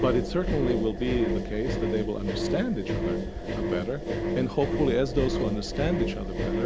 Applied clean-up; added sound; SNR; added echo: none; Engine; 0 dB; none.